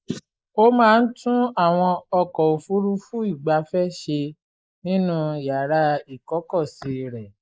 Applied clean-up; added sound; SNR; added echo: neural mask model Resemble Enhance denoiser.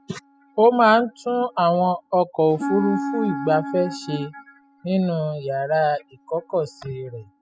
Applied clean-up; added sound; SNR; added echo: classical method spectral subtraction.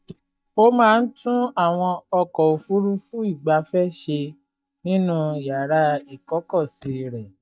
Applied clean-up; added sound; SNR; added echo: neural mask model DeepFilterNet 3.